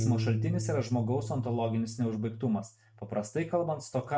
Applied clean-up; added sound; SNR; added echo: neural mask model RNNoise.